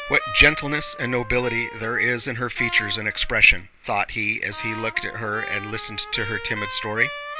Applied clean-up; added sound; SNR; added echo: none; Trumpet; 13 dB; none.